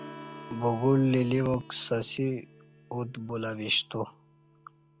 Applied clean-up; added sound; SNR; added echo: none; Harmonica + Strum; 19 dB; none.